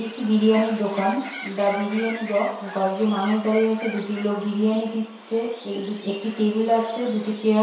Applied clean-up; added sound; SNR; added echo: none; Bird; 15 dB; reverberation time 0.7 s.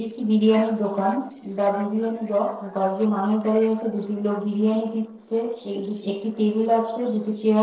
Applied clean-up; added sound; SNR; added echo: neural separator model SepFormer DNS4.